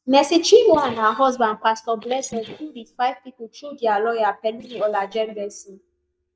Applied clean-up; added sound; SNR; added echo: neural mask model DeepFilterNet 3.